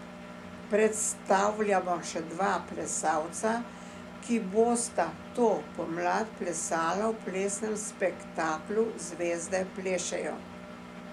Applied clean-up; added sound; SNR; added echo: none; Engine; 13 dB; none.